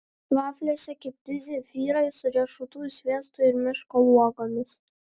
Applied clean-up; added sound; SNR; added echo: none; none; none; none.